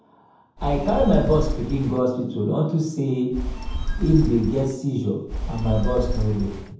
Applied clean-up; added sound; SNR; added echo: none; Telephone; 3 dB; reverberation time 0.9 s.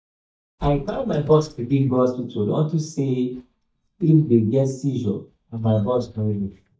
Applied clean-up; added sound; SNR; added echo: neural mask model DeepFilterNet 3.